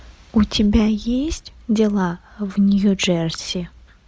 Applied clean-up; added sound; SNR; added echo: none; none; none; none.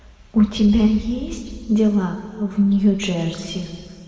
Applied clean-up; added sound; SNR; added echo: none; none; none; reverberation time 1.9 s.